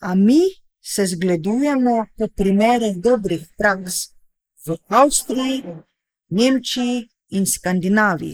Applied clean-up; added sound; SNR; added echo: neural mask model Resemble Enhance denoiser.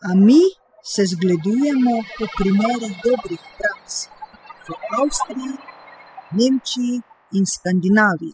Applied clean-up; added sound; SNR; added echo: classical method spectral subtraction.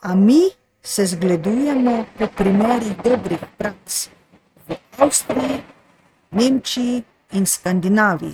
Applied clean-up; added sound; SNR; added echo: neural mask model RNNoise.